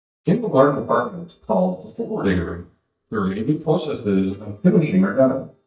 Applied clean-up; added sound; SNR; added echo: neural mask model DeepFilterNet 3.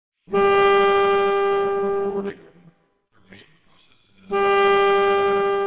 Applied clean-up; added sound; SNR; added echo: neural separator model SepFormer WHAMR!.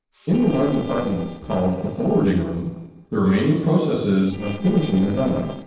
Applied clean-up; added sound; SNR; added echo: neural separator model SepFormer DNS4.